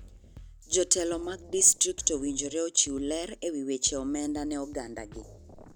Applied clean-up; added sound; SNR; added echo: none; Drum kit; 19 dB; none.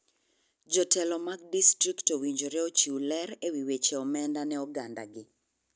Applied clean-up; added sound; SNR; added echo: none; none; none; none.